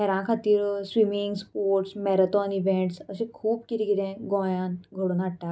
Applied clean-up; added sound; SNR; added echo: none; none; none; none.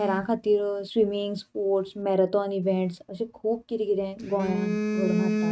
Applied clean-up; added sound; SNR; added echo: neural mask model RNNoise.